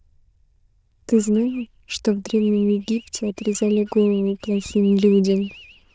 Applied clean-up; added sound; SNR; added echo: neural diffusion model UNIVERSE++.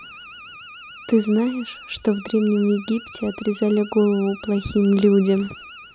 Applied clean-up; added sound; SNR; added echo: none; Alarm; 19 dB; none.